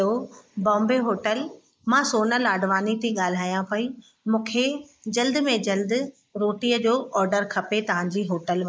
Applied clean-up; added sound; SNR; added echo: neural mask model Resemble Enhance denoiser.